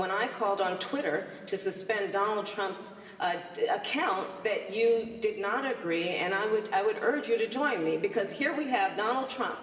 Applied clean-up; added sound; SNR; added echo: none; none; none; reverberation time 2.7 s.